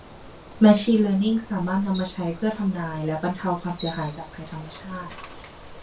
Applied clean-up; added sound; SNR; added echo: none; Bicycle; 17 dB; reverberation time 0.2 s.